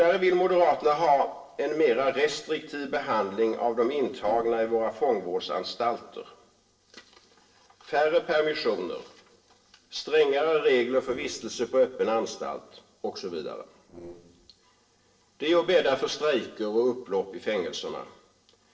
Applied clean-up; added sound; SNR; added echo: neural separator model SepFormer DNS4.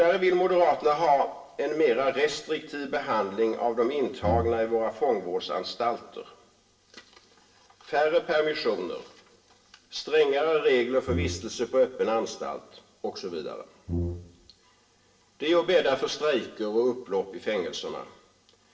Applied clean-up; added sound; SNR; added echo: none; Brass instrument; 6 dB; reverberation time 0.6 s.